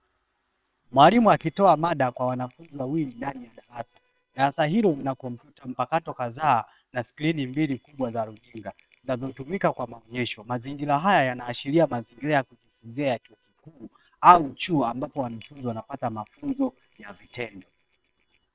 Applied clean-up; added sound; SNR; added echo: neural separator model SepFormer WHAM!.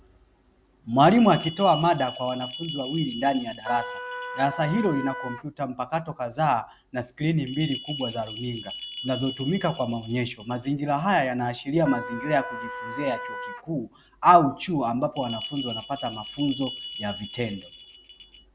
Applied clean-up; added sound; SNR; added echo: none; Bell + Trumpet; 11 dB; none.